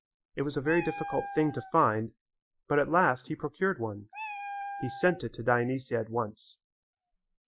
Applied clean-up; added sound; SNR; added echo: classical method Wiener filter.